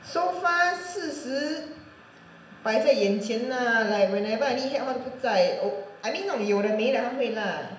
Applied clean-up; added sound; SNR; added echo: none; none; none; reverberation time 0.8 s.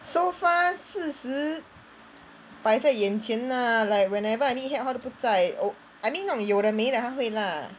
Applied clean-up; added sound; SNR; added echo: none; none; none; none.